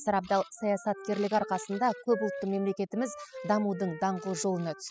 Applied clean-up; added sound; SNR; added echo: classical method spectral subtraction.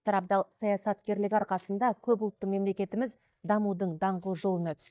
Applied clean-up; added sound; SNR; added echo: neural mask model DeepFilterNet 3.